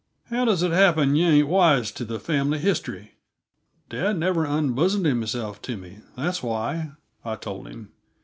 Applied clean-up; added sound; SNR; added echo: none; none; none; none.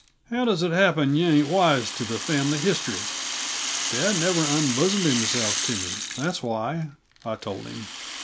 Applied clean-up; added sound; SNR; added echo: none; Rattle (instrument); 6 dB; none.